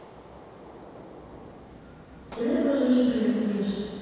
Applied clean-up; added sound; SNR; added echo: none; Gunshot, gunfire; 18 dB; reverberation time 2.0 s.